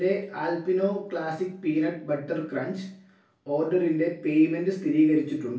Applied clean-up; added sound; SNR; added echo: none; none; none; reverberation time 0.2 s.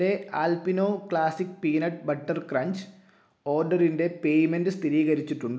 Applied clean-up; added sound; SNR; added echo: none; none; none; none.